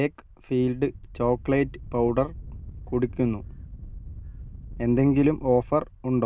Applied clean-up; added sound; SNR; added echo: none; Wind; 14 dB; none.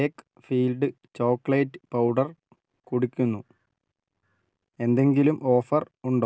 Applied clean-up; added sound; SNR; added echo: none; none; none; none.